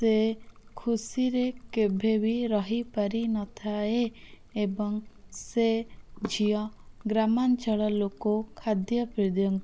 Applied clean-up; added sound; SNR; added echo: none; Trickle, dribble; 20 dB; none.